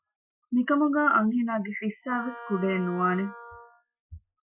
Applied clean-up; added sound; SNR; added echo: classical method Wiener filter.